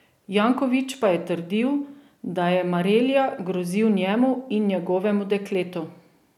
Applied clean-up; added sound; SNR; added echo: none; none; none; none.